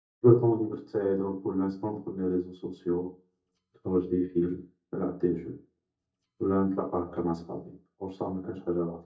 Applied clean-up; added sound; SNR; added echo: neural mask model DeepFilterNet 3.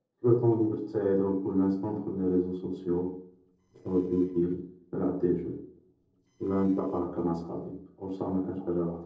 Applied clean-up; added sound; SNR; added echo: neural separator model SepFormer DNS4.